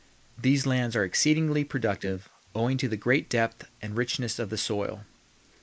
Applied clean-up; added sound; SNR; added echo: neural mask model Resemble Enhance denoiser.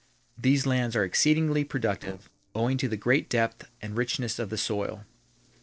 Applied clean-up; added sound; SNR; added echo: neural separator model SepFormer DNS4.